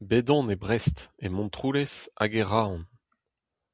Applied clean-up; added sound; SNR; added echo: none; none; none; none.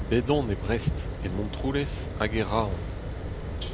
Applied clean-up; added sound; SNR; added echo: none; Fire; 3 dB; none.